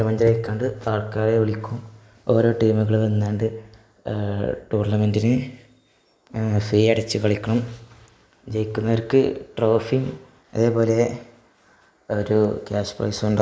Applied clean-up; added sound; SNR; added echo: none; none; none; none.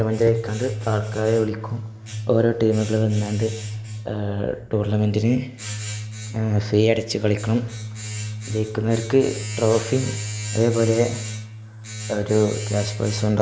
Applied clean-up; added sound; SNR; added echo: none; Domestic sounds, home sounds; 8 dB; none.